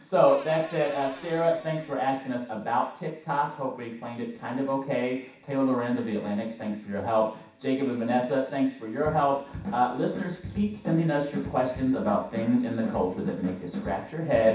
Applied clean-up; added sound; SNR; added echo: none; Cupboard open or close / Door; 18 dB; reverberation time 0.7 s.